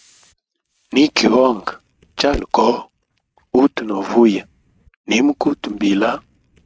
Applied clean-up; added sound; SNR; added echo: neural mask model RNNoise.